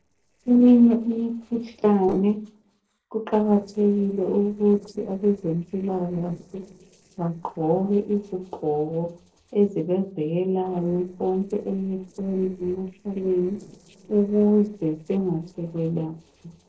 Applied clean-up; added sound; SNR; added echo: neural separator model SepFormer DNS4.